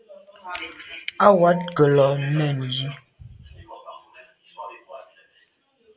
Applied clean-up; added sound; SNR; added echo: none; none; none; none.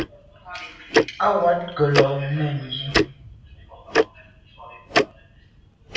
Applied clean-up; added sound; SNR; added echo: none; Tick-tock; 0 dB; reverberation time 0.6 s.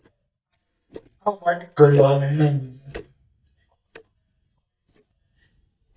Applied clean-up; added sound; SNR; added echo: neural mask model DeepFilterNet 3.